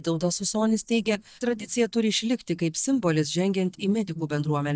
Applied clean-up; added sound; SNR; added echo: neural mask model DeepFilterNet 3.